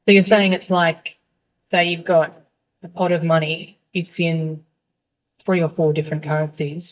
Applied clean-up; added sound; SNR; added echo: neural mask model DeepFilterNet 3.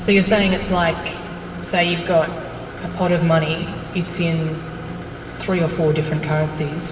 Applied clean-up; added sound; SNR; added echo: none; Idling; 12 dB; reverberation time 1.9 s.